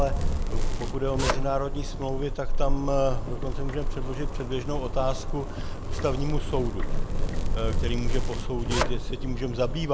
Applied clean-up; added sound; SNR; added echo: none; Zipper (clothing); -5 dB; none.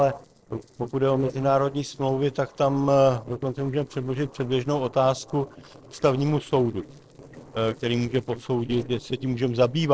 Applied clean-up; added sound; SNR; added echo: neural separator model SepFormer DNS4.